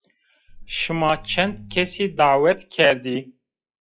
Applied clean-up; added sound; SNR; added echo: classical method log-MMSE.